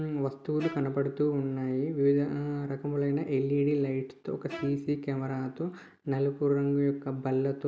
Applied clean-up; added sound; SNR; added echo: none; Bowed string instrument; 16 dB; none.